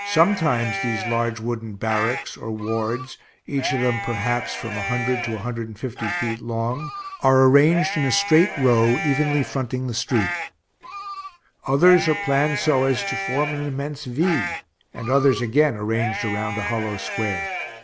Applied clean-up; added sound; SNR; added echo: none; Livestock, farm animals, working animals; 8 dB; none.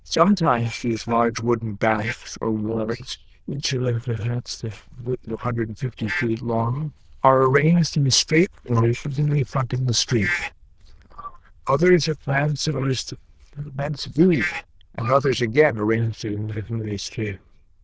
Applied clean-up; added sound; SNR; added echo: neural diffusion model UNIVERSE++.